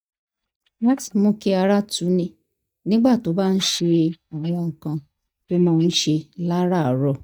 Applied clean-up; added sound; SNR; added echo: neural mask model DeepFilterNet 3.